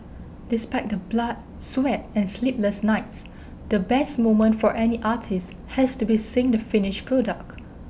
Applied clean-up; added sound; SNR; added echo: none; none; none; none.